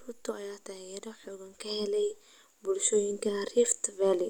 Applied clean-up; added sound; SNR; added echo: none; none; none; none.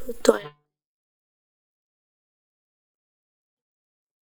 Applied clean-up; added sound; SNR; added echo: neural mask model DeepFilterNet 3.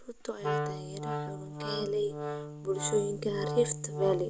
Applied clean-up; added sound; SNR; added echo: none; Wind instrument, woodwind instrument; 4 dB; none.